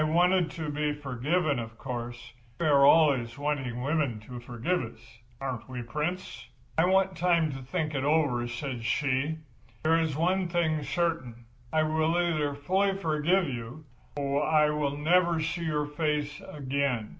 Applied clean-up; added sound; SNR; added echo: none; none; none; none.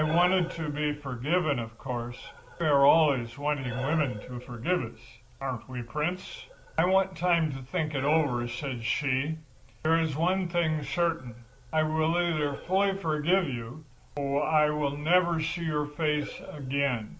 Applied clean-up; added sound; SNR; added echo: none; Breathing; 18 dB; none.